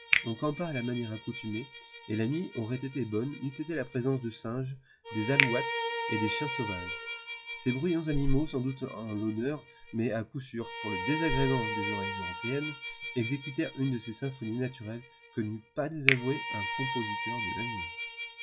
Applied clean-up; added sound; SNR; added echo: classical method log-MMSE.